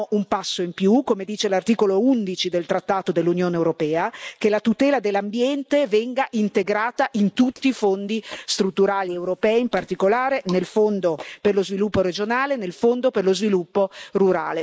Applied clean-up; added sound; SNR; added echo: neural mask model Resemble Enhance denoiser.